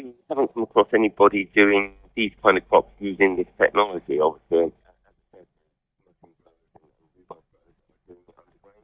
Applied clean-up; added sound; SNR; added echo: neural mask model DeepFilterNet 3.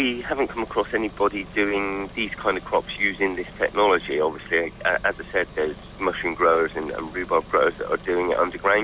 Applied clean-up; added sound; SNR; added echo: none; Engine; 18 dB; none.